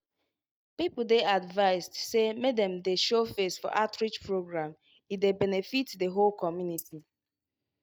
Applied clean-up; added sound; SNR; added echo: neural mask model DeepFilterNet 3.